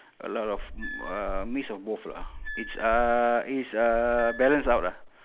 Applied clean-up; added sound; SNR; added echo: none; Squeak / Screech; 9 dB; none.